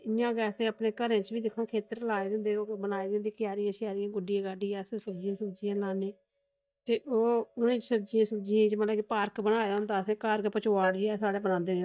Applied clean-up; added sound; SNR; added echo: neural mask model DeepFilterNet 3.